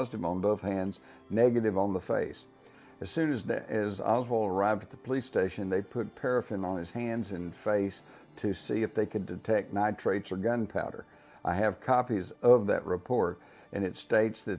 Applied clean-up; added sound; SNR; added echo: none; none; none; none.